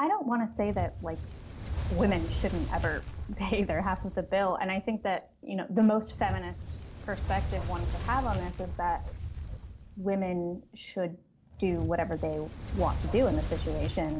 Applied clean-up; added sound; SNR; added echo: none; Fire; 5 dB; none.